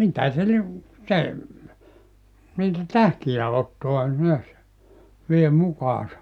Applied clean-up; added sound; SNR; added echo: none; none; none; none.